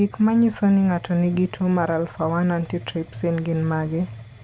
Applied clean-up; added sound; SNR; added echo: none; Mechanisms; 18 dB; none.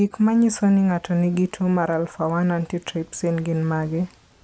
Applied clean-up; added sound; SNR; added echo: none; none; none; none.